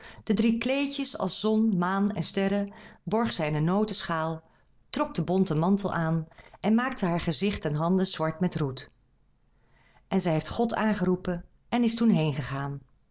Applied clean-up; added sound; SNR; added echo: none; none; none; none.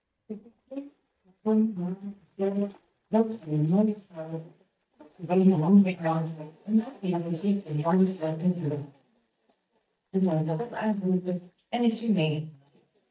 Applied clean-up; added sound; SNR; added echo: neural mask model DeepFilterNet 3.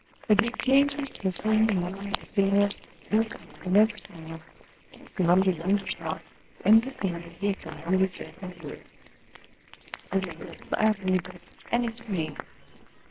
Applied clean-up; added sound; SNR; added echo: neural separator model SepFormer WHAMR!.